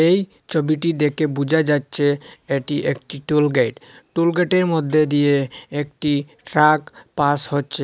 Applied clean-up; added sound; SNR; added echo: none; none; none; none.